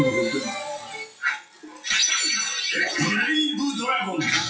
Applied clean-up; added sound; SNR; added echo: classical method WPE with log-MMSE.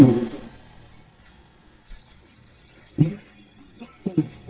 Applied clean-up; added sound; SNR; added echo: neural mask model DeepFilterNet 3.